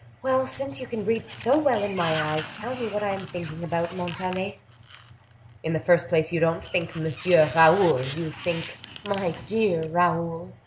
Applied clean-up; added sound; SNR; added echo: none; Sliding door; 15 dB; none.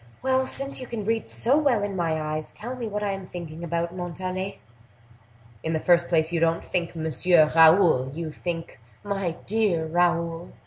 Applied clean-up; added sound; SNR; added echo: none; none; none; none.